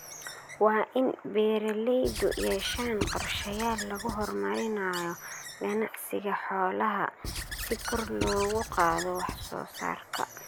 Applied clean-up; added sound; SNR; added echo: none; Squeak / Writing; 9 dB; none.